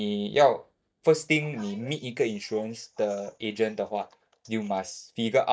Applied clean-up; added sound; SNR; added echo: neural mask model DeepFilterNet 3.